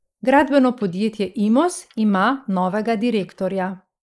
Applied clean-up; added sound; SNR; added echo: neural mask model Resemble Enhance denoiser.